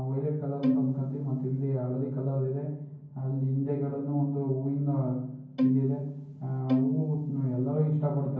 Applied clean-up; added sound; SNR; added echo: none; Bowed string instrument; 1 dB; reverberation time 0.9 s.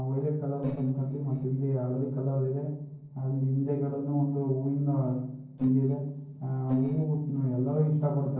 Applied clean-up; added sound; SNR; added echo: neural separator model SepFormer DNS4.